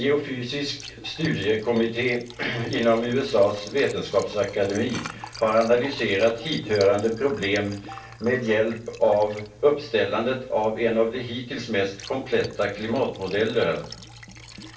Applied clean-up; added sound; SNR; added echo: none; Liquid; 18 dB; reverberation time 0.3 s.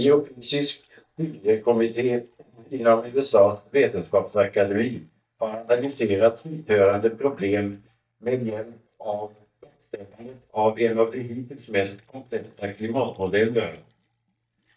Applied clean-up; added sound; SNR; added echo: neural mask model DeepFilterNet 3.